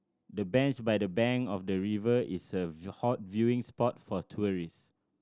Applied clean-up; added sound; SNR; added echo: none; none; none; none.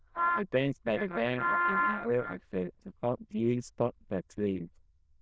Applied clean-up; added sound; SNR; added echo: neural diffusion model UNIVERSE++.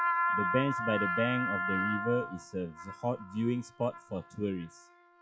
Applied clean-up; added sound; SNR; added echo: classical method log-MMSE.